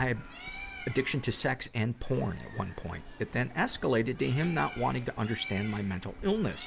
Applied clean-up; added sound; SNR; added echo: none; Bird; 14 dB; none.